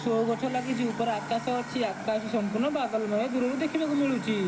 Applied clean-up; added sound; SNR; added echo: none; Bowed string instrument + Domestic sounds, home sounds; 13 dB; none.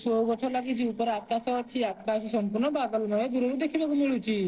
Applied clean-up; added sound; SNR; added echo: neural separator model SepFormer DNS4.